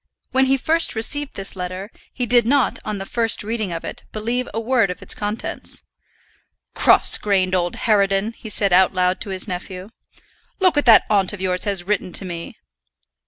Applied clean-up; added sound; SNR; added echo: none; none; none; none.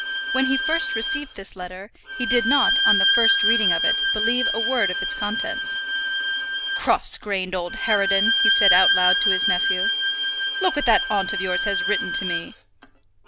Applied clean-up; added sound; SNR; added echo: none; Bowed string instrument; -4 dB; none.